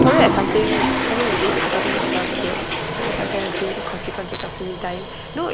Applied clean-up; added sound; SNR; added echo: none; Toilet flush; -2 dB; none.